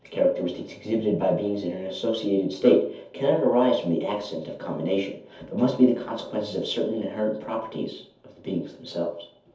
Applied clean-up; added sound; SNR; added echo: none; none; none; reverberation time 0.5 s.